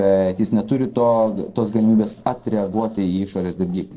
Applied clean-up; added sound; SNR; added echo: neural separator model SepFormer DNS4.